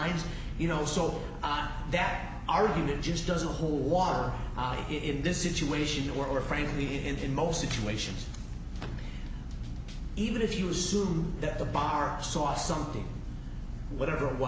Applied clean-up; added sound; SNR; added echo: none; Drum kit; 16 dB; none.